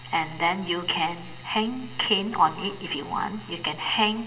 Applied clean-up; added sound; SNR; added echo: none; none; none; reverberation time 2.5 s.